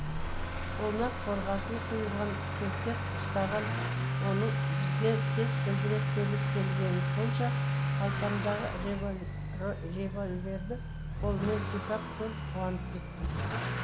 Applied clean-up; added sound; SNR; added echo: none; Accelerating, revving, vroom / Motor vehicle (road); -3 dB; none.